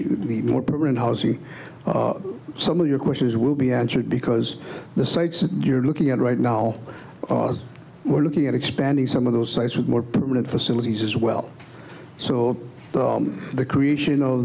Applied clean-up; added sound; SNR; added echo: none; none; none; none.